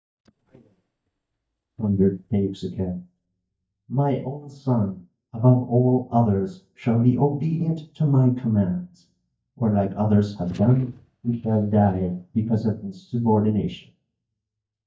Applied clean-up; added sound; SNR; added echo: neural mask model DeepFilterNet 3.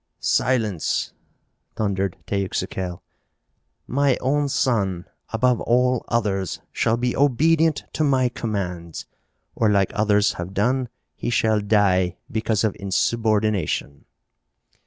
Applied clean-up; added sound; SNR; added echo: none; none; none; none.